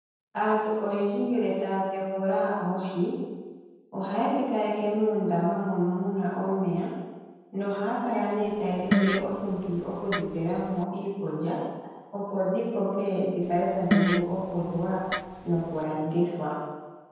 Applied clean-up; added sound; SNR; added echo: none; Fart; 3 dB; reverberation time 1.2 s.